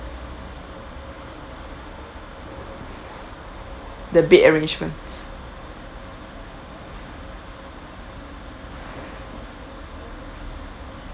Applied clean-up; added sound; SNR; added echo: none; none; none; none.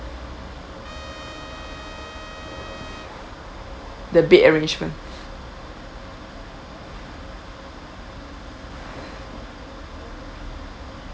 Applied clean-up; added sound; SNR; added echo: none; Trumpet; 16 dB; none.